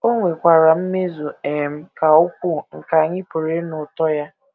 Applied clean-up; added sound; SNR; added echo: none; none; none; none.